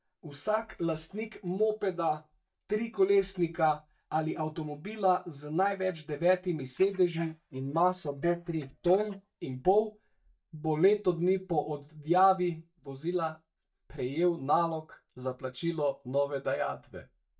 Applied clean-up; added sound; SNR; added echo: neural mask model DeepFilterNet 3.